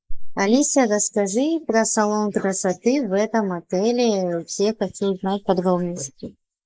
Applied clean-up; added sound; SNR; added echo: neural mask model Resemble Enhance denoiser.